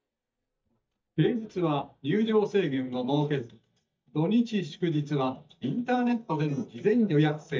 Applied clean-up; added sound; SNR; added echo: neural mask model DeepFilterNet 3.